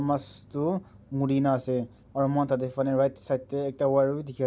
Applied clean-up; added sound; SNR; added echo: none; none; none; none.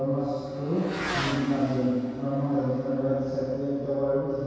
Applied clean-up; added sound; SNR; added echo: none; Motorcycle / Accelerating, revving, vroom; 11 dB; reverberation time 2.0 s.